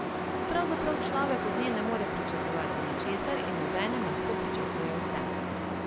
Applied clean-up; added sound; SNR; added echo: none; Truck; -3 dB; none.